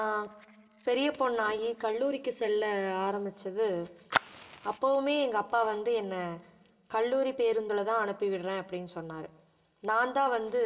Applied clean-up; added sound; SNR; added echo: none; Fire; 14 dB; reverberation time 1.1 s.